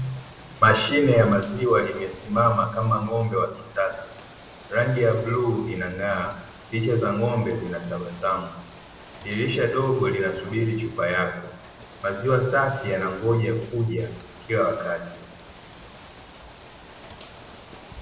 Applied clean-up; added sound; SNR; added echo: none; Ocean / Boat, Water vehicle; 20 dB; reverberation time 1.0 s.